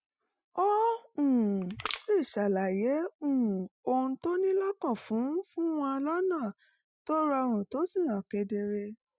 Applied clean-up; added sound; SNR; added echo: classical method Wiener filter.